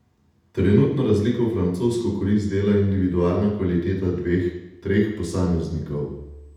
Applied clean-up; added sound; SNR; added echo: none; none; none; reverberation time 0.8 s.